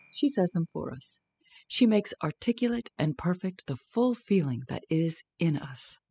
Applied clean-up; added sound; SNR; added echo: classical method spectral subtraction.